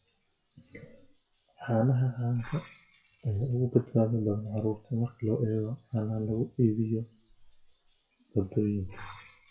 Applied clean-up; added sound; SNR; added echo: classical method WPE with log-MMSE.